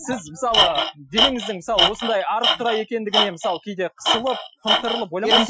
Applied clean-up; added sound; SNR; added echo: classical method Wiener filter.